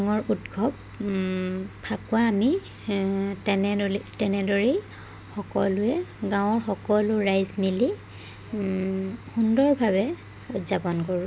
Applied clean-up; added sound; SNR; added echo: none; none; none; none.